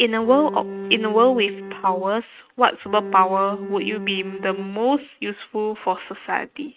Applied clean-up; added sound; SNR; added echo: neural mask model RNNoise.